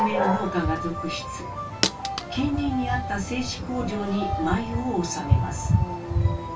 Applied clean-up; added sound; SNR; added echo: none; Dog; -1 dB; reverberation time 0.2 s.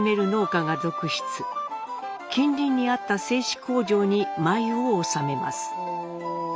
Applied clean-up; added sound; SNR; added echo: none; none; none; none.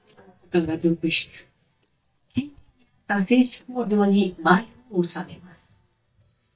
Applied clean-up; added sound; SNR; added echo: neural mask model DeepFilterNet 3.